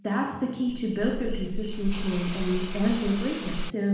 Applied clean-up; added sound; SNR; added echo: none; Hiss / Insect; 3 dB; reverberation time 1.1 s.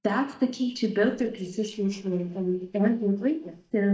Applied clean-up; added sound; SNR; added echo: neural mask model DeepFilterNet 3.